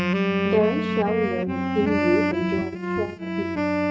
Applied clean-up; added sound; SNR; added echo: neural mask model RNNoise.